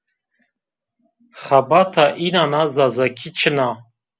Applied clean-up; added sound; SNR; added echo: none; none; none; none.